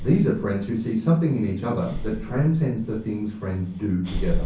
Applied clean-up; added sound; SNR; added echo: none; Breathing; 8 dB; reverberation time 0.6 s.